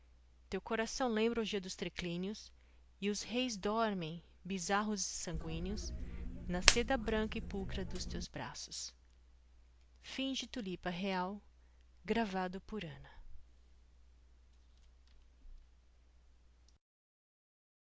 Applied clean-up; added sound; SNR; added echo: none; Hands; -4 dB; none.